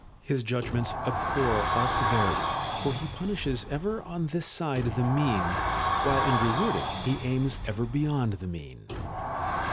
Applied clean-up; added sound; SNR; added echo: none; Sliding door; 1 dB; none.